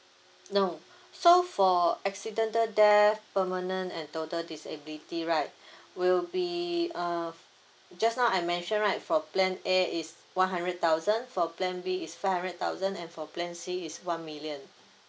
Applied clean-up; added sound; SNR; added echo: none; none; none; none.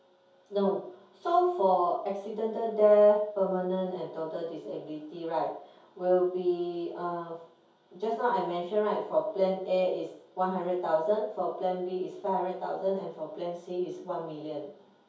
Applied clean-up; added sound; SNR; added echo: none; none; none; reverberation time 0.6 s.